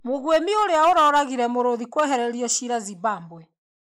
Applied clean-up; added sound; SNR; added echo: neural mask model Resemble Enhance denoiser.